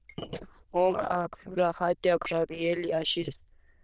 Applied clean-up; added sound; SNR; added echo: neural diffusion model UNIVERSE++.